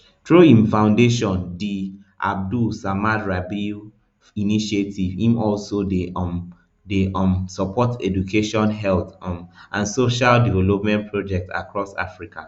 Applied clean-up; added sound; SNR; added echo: none; none; none; none.